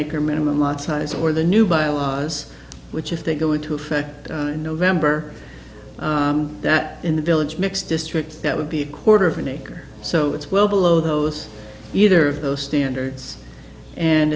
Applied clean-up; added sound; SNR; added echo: none; none; none; none.